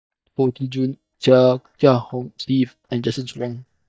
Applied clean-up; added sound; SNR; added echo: neural mask model DeepFilterNet 3.